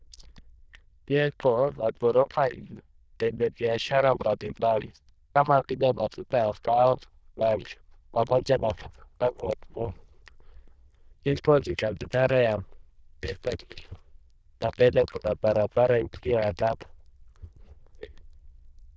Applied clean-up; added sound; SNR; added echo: neural diffusion model UNIVERSE++.